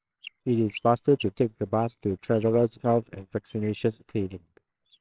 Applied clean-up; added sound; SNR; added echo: neural separator model SepFormer WHAMR!.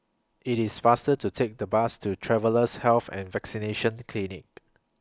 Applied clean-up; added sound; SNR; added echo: none; none; none; none.